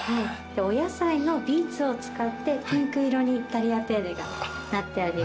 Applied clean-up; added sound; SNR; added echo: none; none; none; none.